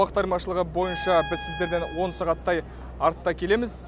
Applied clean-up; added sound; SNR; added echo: none; Bowed string instrument; 12 dB; none.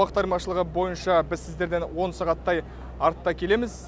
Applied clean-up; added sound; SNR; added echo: none; none; none; none.